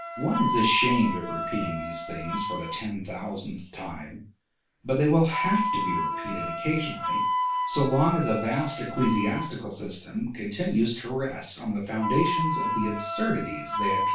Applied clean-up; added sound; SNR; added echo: none; Wind instrument, woodwind instrument; 3 dB; reverberation time 0.3 s.